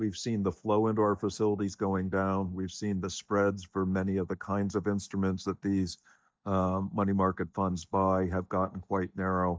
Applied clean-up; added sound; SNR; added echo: neural mask model DeepFilterNet 3.